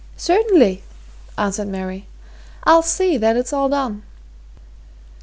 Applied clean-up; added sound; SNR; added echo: none; none; none; none.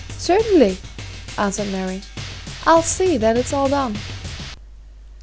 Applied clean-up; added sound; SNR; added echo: none; Drum; 13 dB; none.